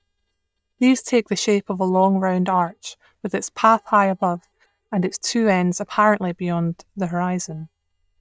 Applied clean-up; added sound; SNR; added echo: neural mask model DeepFilterNet 3.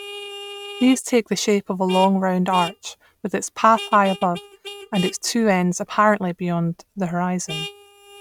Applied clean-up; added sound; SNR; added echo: neural mask model RNNoise.